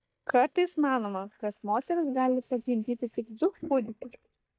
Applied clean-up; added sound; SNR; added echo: neural mask model DeepFilterNet 3.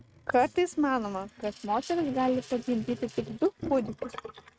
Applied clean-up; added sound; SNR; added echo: neural mask model RNNoise.